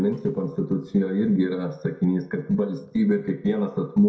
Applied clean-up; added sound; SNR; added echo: neural separator model SepFormer DNS4.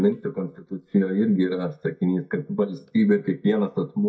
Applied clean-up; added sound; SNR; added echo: neural mask model DeepFilterNet 3.